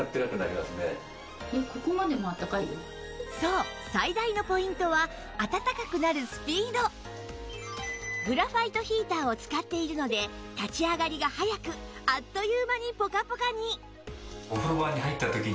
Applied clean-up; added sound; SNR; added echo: none; Cowbell; 19 dB; none.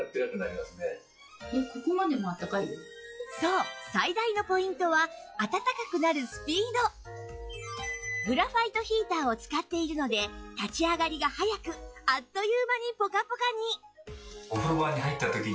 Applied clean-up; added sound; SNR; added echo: classical method log-MMSE.